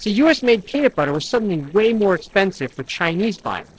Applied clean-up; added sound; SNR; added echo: neural separator model SepFormer DNS4.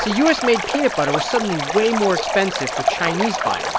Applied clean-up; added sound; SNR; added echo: none; Stream; 2 dB; none.